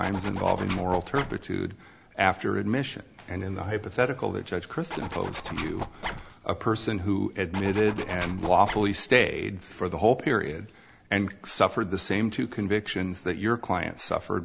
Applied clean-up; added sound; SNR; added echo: none; Zipper (clothing); 8 dB; none.